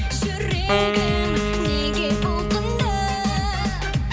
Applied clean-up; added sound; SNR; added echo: none; Wind instrument, woodwind instrument; 4 dB; reverberation time 1.2 s.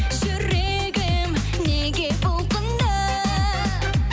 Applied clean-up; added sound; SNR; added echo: none; none; none; none.